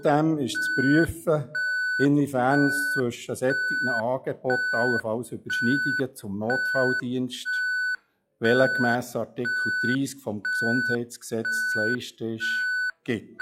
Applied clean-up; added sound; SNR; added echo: classical method log-MMSE.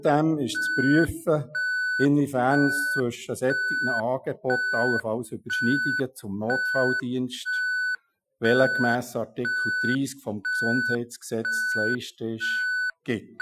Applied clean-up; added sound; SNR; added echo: classical method Wiener filter.